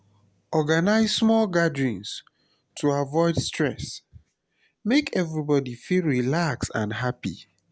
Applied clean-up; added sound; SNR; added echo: none; none; none; none.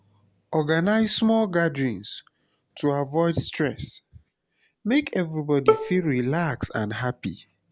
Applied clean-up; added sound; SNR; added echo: none; Bowed string instrument; 2 dB; none.